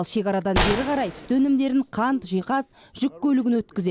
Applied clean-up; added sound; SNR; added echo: none; Gunshot, gunfire; 5 dB; none.